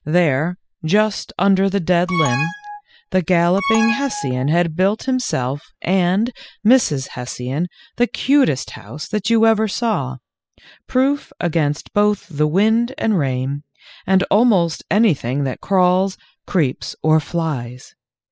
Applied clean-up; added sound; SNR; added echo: classical method spectral subtraction.